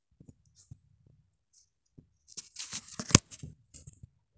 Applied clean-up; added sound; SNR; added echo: none; none; none; none.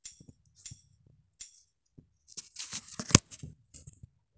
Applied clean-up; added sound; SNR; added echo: none; Tambourine; 17 dB; none.